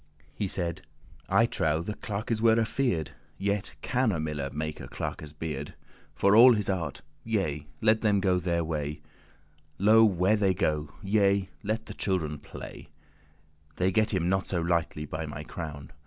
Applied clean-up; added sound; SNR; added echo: none; none; none; none.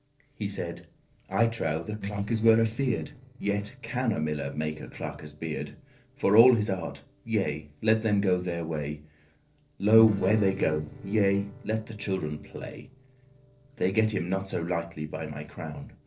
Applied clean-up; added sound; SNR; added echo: neural separator model SepFormer DNS4.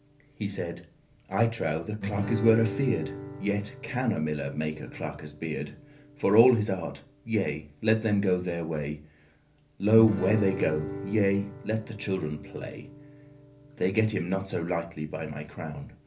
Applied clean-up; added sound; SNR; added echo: none; Guitar; 12 dB; reverberation time 0.3 s.